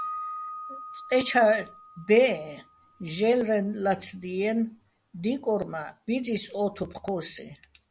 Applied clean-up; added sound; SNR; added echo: none; Piano; 16 dB; none.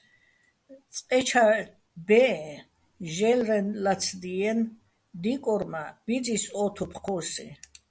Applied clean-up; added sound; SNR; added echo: none; none; none; none.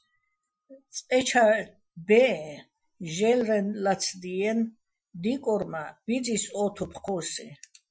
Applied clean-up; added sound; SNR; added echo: classical method Wiener filter.